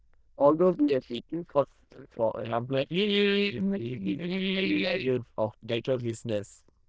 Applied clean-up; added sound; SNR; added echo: neural diffusion model UNIVERSE++.